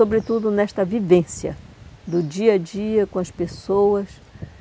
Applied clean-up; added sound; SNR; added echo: none; none; none; none.